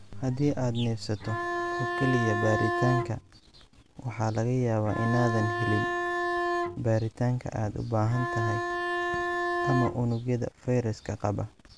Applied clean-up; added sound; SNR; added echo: none; Bowed string instrument; 2 dB; none.